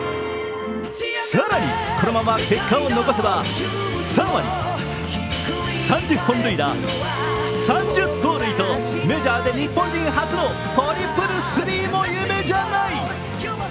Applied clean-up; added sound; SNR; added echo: none; Chink, clink; 12 dB; none.